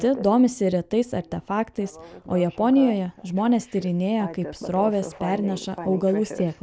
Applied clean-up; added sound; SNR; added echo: none; none; none; none.